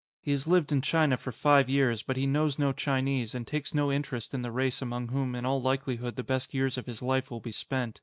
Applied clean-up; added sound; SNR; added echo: none; none; none; none.